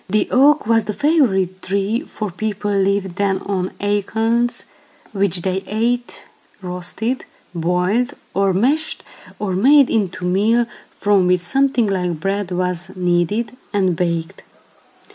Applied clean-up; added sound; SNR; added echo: none; none; none; none.